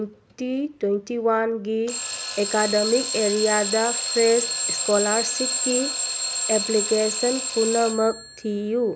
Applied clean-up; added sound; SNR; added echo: none; Alarm / Clock; 3 dB; none.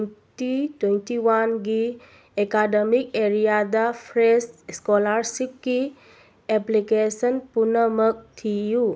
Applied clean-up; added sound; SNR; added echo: none; none; none; none.